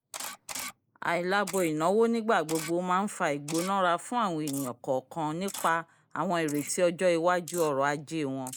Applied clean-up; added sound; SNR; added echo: neural mask model Resemble Enhance denoiser.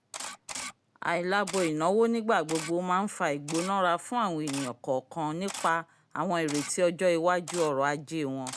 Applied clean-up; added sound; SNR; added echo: none; Camera; 14 dB; none.